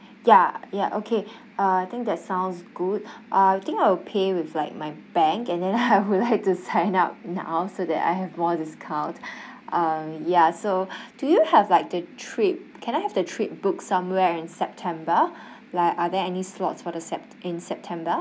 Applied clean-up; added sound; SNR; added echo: none; none; none; none.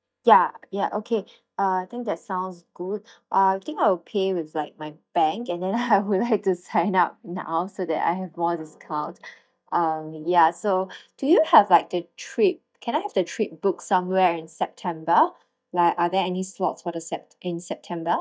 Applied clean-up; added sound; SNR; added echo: neural mask model DeepFilterNet 3.